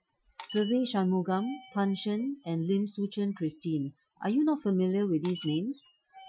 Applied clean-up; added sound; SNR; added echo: classical method Wiener filter.